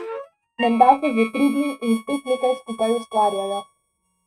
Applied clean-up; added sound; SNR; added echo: neural mask model RNNoise.